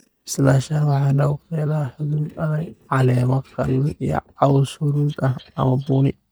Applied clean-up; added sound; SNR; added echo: neural mask model DeepFilterNet 3.